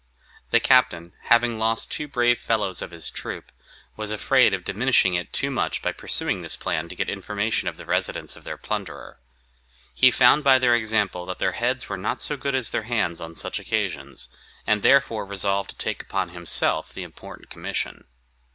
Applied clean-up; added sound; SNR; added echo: none; none; none; none.